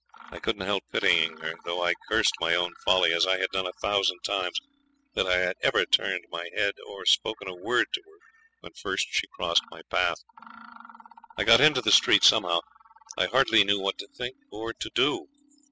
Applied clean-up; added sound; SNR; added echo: classical method spectral subtraction.